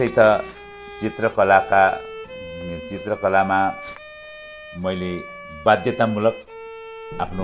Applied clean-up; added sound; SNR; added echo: none; Bowed string instrument; 15 dB; none.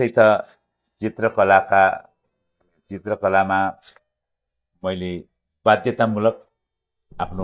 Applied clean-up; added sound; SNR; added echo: neural mask model DeepFilterNet 3.